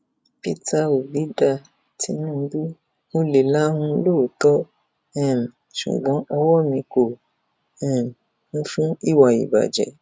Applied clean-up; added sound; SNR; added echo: none; none; none; none.